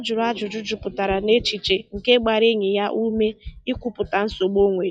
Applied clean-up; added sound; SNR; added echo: classical method log-MMSE.